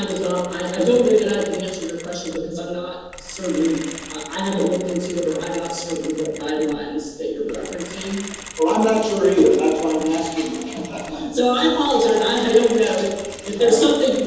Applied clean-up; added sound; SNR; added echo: none; Mechanisms; 17 dB; reverberation time 1.1 s.